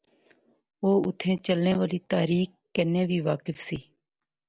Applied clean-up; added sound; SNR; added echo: none; none; none; none.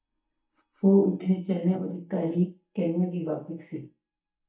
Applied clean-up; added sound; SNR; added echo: neural mask model DeepFilterNet 3.